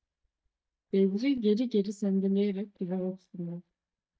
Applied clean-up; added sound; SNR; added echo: neural mask model DeepFilterNet 3.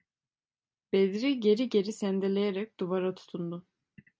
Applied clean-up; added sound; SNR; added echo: none; none; none; none.